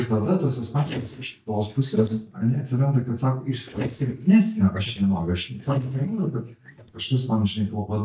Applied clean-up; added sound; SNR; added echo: neural mask model DeepFilterNet 3.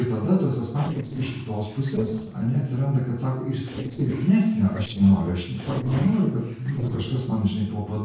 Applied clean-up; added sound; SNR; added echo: neural separator model SepFormer DNS4.